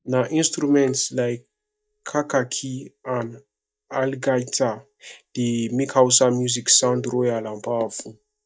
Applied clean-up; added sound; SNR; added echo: neural mask model DeepFilterNet 3.